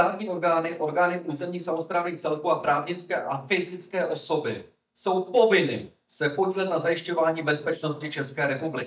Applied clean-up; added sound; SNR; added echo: neural mask model DeepFilterNet 3.